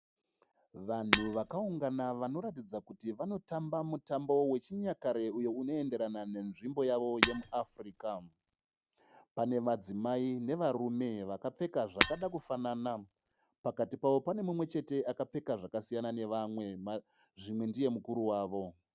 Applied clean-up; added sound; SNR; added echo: none; Shatter; -1 dB; none.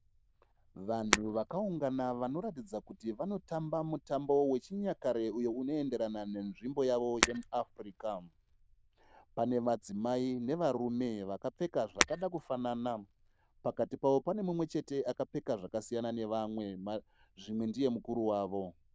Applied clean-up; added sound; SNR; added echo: neural diffusion model UNIVERSE++.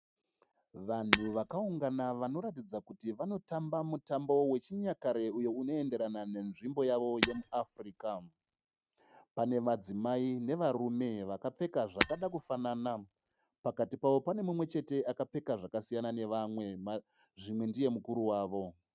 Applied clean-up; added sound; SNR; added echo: neural mask model RNNoise.